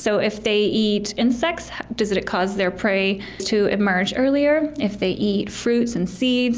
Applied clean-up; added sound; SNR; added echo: none; none; none; none.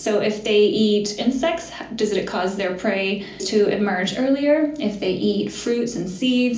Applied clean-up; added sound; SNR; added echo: none; none; none; reverberation time 0.4 s.